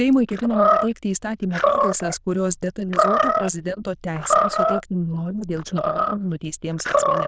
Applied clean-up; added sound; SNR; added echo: neural diffusion model UNIVERSE++.